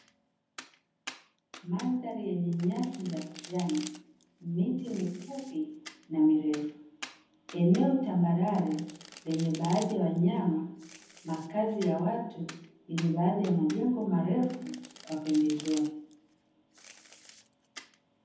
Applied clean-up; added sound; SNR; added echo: none; Domestic sounds, home sounds; 20 dB; reverberation time 0.8 s.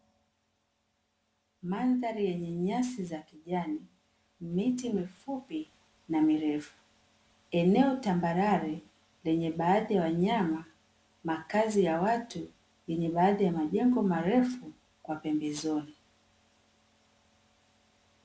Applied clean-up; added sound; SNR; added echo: none; none; none; none.